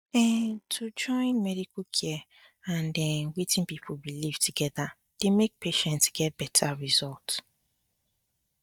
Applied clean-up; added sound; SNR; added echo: neural mask model DeepFilterNet 3.